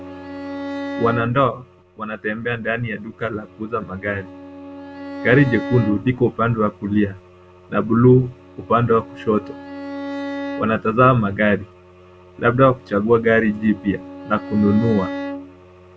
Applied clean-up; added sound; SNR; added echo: none; Bowed string instrument; 13 dB; none.